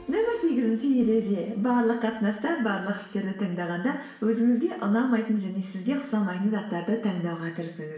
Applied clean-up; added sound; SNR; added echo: none; none; none; reverberation time 0.7 s.